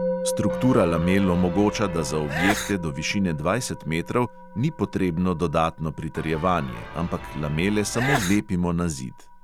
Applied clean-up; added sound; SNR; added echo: none; Sneeze / Church bell + Musical instrument; 8 dB; none.